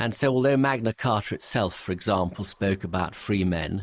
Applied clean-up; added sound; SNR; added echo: neural mask model Resemble Enhance denoiser.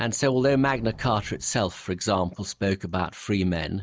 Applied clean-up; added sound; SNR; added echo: neural mask model DeepFilterNet 3.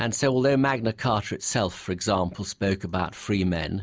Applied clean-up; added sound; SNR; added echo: none; none; none; none.